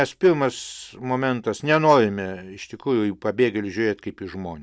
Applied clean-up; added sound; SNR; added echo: none; none; none; none.